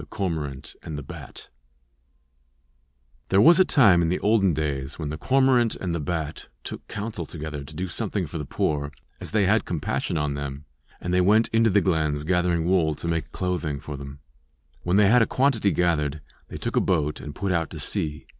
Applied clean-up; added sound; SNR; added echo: none; none; none; none.